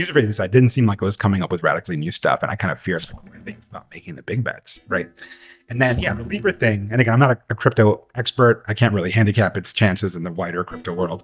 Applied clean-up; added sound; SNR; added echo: neural mask model DeepFilterNet 3.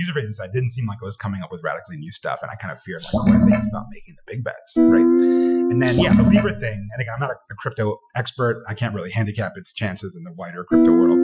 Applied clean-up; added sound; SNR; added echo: classical method Wiener filter.